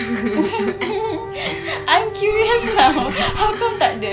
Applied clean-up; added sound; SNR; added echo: none; Wind instrument, woodwind instrument + Bird; 10 dB; none.